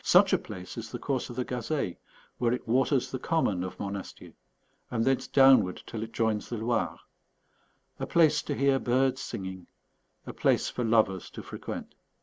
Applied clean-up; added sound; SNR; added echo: none; none; none; none.